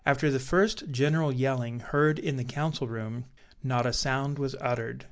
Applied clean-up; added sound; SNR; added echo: none; none; none; none.